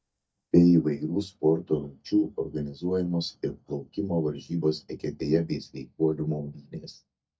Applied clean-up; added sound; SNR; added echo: neural mask model DeepFilterNet 3.